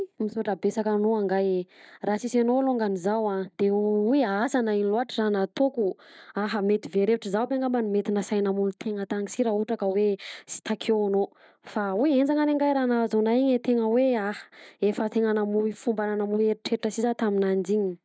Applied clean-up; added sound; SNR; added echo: none; none; none; none.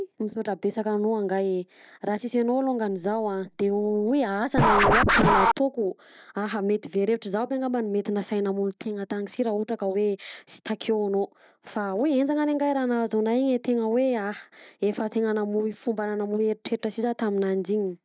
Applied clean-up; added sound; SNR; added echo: none; Scratching (performance technique); -2 dB; none.